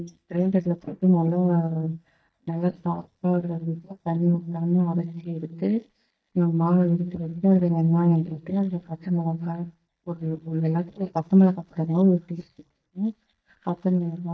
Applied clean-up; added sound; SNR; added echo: neural mask model DeepFilterNet 3.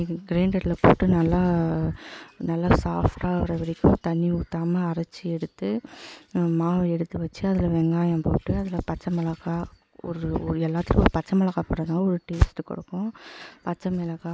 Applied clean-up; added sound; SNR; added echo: none; none; none; none.